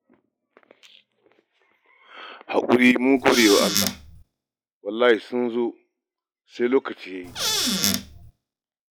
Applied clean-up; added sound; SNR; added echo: classical method log-MMSE.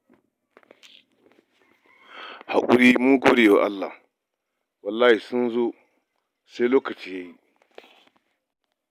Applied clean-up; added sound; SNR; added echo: none; none; none; none.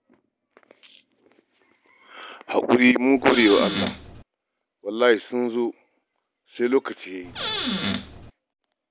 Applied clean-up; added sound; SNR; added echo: none; Squeak / Cupboard open or close; 0 dB; none.